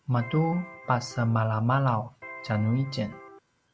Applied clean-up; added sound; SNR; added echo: none; Electric guitar; 17 dB; none.